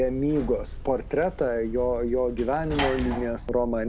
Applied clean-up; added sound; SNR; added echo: none; Sliding door / Slam + Purr; 8 dB; none.